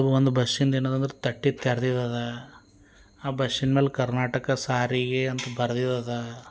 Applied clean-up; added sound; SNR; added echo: none; none; none; none.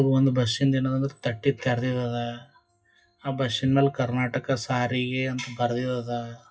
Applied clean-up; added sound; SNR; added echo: classical method WPE with log-MMSE.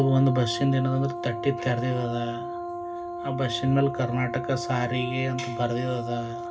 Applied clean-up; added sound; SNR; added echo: none; Brass instrument; 7 dB; reverberation time 0.4 s.